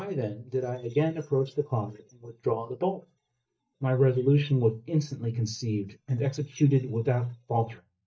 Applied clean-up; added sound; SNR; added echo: neural mask model DeepFilterNet 3.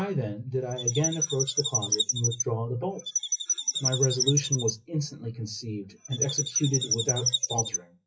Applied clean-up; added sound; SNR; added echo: classical method WPE with log-MMSE.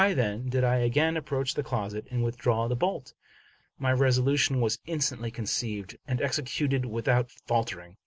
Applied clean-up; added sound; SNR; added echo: none; none; none; none.